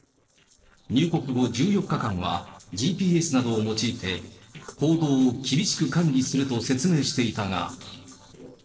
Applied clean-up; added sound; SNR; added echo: neural separator model SepFormer DNS4.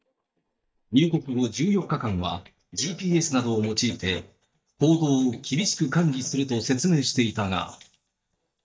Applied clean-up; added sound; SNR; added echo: neural mask model DeepFilterNet 3.